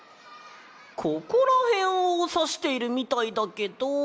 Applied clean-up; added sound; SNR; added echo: none; none; none; none.